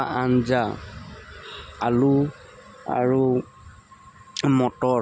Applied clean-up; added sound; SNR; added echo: none; none; none; none.